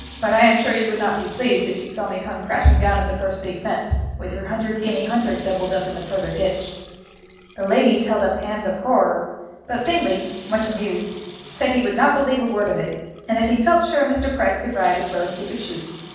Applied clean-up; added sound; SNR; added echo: none; Sink (filling or washing) / Water tap, faucet; 18 dB; reverberation time 1.2 s.